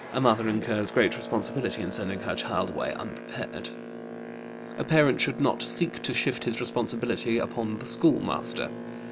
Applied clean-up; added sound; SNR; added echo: none; Boat, Water vehicle; 10 dB; none.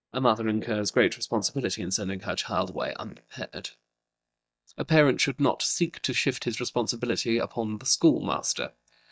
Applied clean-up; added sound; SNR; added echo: neural mask model DeepFilterNet 3.